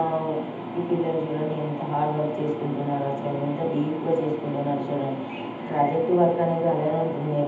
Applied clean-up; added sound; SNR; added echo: none; none; none; reverberation time 0.8 s.